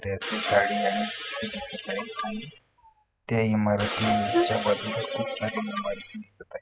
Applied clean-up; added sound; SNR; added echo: classical method spectral subtraction.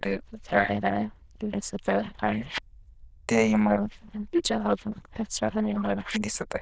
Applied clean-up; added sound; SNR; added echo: neural diffusion model UNIVERSE++.